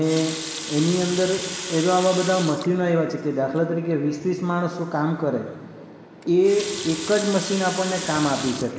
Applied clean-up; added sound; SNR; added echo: none; Water tap, faucet; 11 dB; reverberation time 2.8 s.